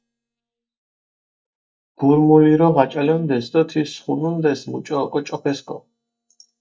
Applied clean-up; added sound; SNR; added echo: neural mask model DeepFilterNet 3.